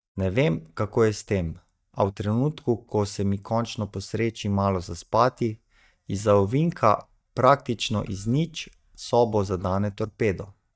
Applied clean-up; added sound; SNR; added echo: neural mask model DeepFilterNet 3.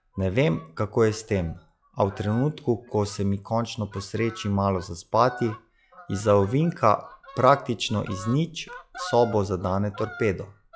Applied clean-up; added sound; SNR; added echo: classical method log-MMSE.